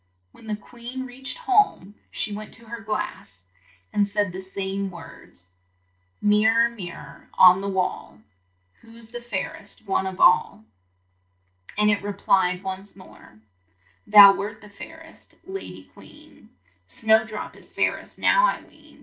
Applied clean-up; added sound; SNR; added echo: neural separator model SepFormer DNS4.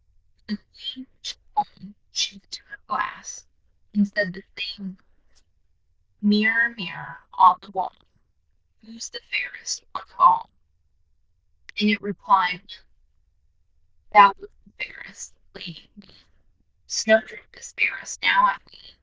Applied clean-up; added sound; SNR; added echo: neural diffusion model UNIVERSE++.